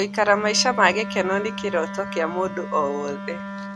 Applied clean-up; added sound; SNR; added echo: none; Wind instrument, woodwind instrument; 9 dB; none.